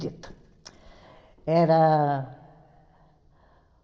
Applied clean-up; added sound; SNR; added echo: none; none; none; reverberation time 1.4 s.